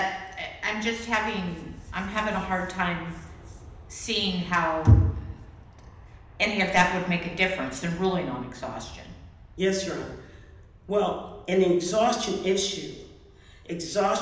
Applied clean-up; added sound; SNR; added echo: none; Aircraft; 20 dB; reverberation time 0.9 s.